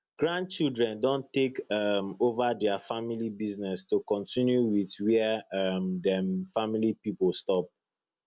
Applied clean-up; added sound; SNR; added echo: none; none; none; none.